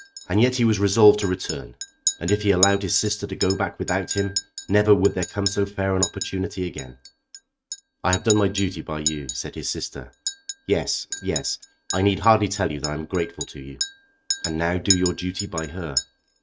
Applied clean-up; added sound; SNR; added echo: neural mask model RNNoise.